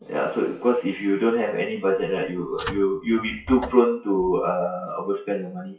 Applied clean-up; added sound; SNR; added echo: classical method WPE with log-MMSE.